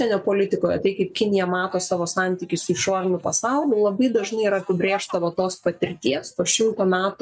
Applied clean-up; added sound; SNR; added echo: neural mask model DeepFilterNet 3.